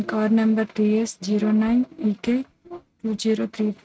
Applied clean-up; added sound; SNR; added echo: neural mask model RNNoise.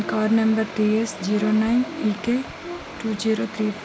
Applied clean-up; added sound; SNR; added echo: none; Brass instrument; 19 dB; none.